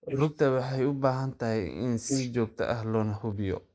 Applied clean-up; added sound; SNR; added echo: neural mask model Resemble Enhance denoiser.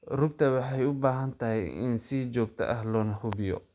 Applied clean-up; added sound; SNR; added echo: none; none; none; none.